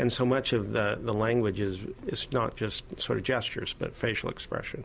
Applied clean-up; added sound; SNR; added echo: none; none; none; none.